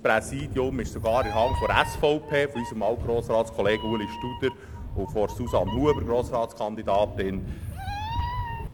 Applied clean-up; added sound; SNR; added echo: none; Meow; 7 dB; none.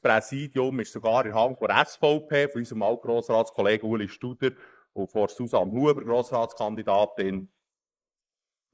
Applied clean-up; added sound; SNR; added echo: neural mask model Resemble Enhance denoiser.